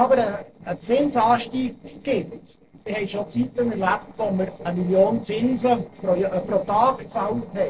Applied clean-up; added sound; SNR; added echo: neural separator model SepFormer DNS4.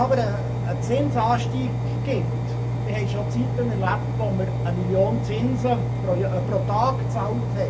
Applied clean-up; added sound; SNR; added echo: none; Engine; -1 dB; reverberation time 0.2 s.